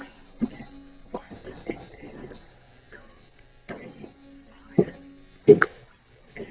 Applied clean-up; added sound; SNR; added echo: neural mask model DeepFilterNet 3.